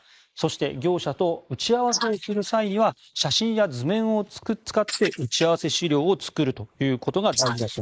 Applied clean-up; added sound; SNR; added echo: neural mask model Resemble Enhance denoiser.